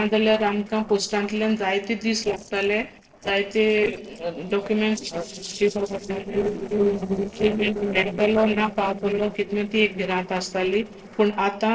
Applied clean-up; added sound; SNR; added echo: neural separator model SepFormer DNS4.